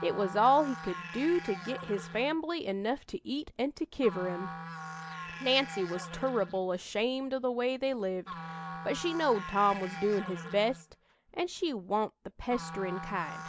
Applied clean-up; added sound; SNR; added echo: none; Musical instrument; 12 dB; none.